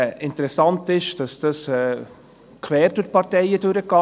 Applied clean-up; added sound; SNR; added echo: none; none; none; none.